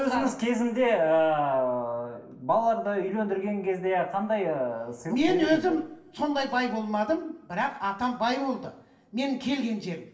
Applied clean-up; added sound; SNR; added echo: none; none; none; reverberation time 0.9 s.